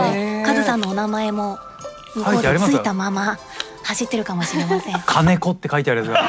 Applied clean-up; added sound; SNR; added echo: none; Domestic sounds, home sounds; 19 dB; none.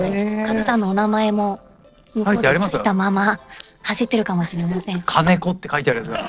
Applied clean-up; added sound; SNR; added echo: neural separator model SepFormer DNS4.